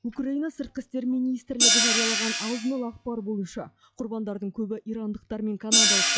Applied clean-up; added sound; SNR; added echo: classical method log-MMSE.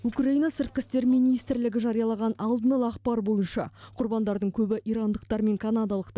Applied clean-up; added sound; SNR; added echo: none; none; none; none.